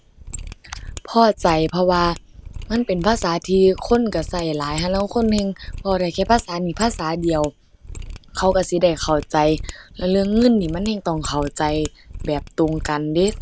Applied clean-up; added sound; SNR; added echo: none; Mechanisms; 13 dB; none.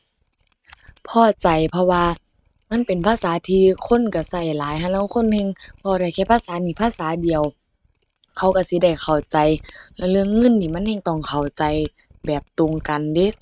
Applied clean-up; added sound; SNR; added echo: neural mask model RNNoise.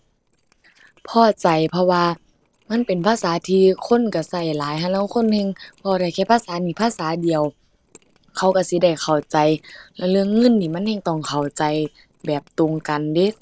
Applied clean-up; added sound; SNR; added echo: neural separator model SepFormer DNS4.